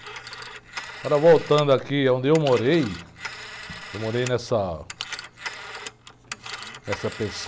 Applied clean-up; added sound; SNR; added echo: none; Telephone; 14 dB; none.